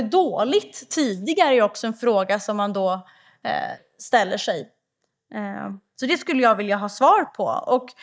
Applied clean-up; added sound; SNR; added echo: neural mask model DeepFilterNet 3.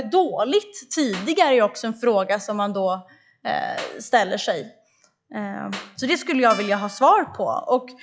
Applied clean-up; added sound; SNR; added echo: classical method log-MMSE.